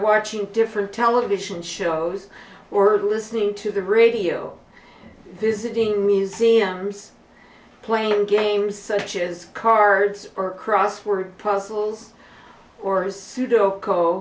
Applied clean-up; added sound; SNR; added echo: none; none; none; none.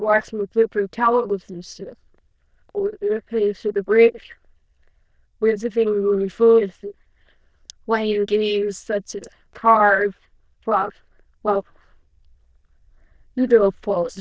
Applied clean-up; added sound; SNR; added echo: neural diffusion model UNIVERSE++.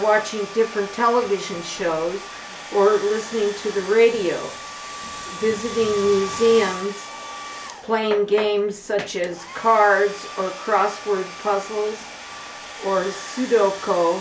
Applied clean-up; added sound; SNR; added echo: none; Domestic sounds, home sounds; 13 dB; none.